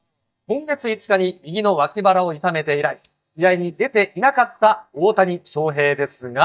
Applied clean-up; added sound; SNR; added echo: neural mask model DeepFilterNet 3.